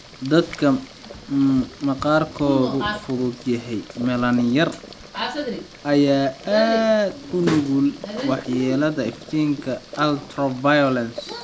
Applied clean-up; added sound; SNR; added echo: none; Boiling; 19 dB; none.